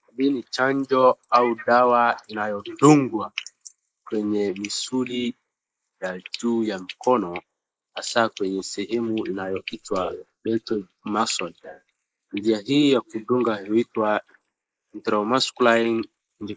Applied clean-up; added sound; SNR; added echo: neural mask model Resemble Enhance denoiser.